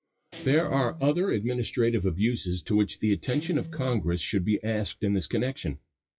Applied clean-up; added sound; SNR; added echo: classical method WPE with log-MMSE.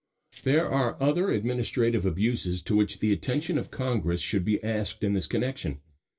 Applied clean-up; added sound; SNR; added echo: neural separator model SepFormer DNS4.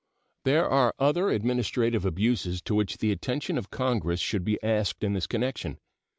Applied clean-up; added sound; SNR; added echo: none; none; none; none.